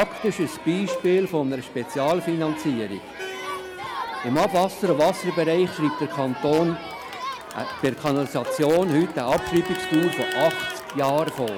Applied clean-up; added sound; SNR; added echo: none; Crowd + Bowed string instrument; 9 dB; none.